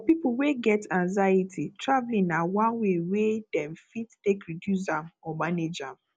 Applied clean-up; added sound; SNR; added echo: none; none; none; none.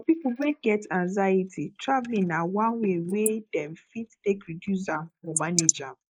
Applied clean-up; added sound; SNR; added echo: neural mask model Resemble Enhance denoiser.